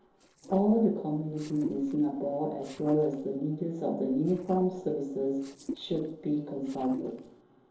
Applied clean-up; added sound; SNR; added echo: neural separator model SepFormer DNS4.